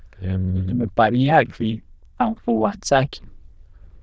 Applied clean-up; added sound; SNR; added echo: neural diffusion model UNIVERSE++.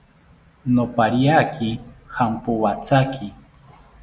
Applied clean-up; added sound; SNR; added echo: none; none; none; none.